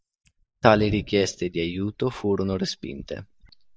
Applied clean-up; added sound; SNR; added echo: neural mask model DeepFilterNet 3.